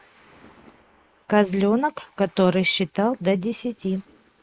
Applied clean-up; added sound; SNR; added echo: neural mask model Resemble Enhance denoiser.